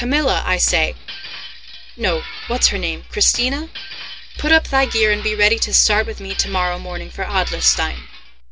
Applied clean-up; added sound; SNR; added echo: none; Glass; 14 dB; none.